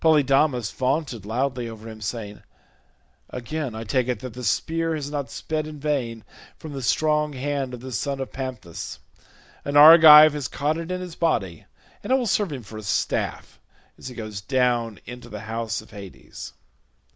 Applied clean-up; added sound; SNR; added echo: none; none; none; none.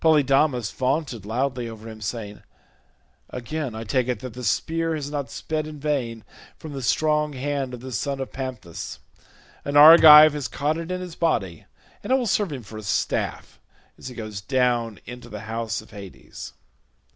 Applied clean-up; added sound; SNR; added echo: none; Thump, thud; 11 dB; none.